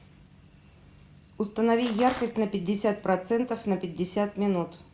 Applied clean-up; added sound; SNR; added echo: none; Rattle; 13 dB; none.